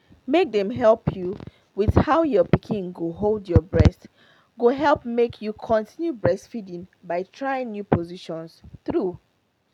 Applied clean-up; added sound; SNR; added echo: none; none; none; none.